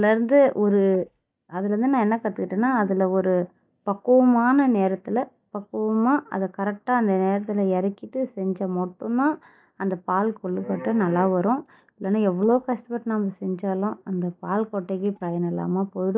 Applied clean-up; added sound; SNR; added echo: neural mask model DeepFilterNet 3.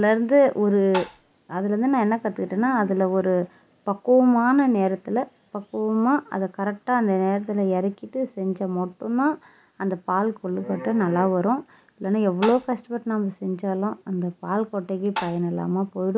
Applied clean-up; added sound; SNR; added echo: none; Tap; 9 dB; none.